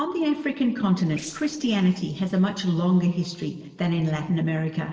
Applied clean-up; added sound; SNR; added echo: neural separator model SepFormer DNS4.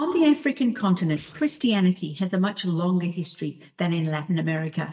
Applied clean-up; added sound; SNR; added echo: neural mask model DeepFilterNet 3.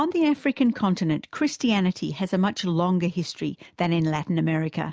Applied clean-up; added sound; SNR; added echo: none; none; none; none.